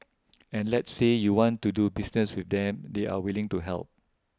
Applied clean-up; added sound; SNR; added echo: none; none; none; none.